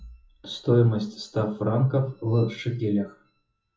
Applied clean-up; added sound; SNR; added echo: classical method WPE with log-MMSE.